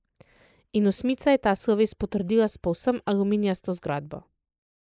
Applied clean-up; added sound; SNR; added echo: neural mask model Resemble Enhance denoiser.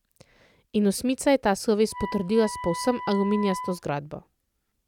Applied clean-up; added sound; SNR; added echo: none; Wind instrument, woodwind instrument; 12 dB; none.